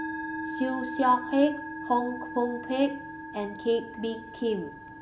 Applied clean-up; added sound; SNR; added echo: none; Musical instrument; 9 dB; none.